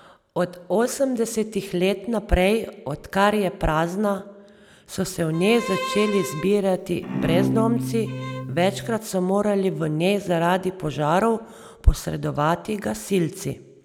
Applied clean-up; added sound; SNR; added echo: none; Bowed string instrument; 5 dB; none.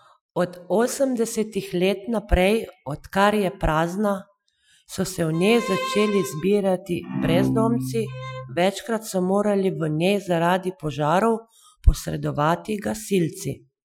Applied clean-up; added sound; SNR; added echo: classical method Wiener filter.